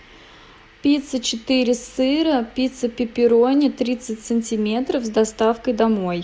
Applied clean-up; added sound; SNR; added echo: none; none; none; none.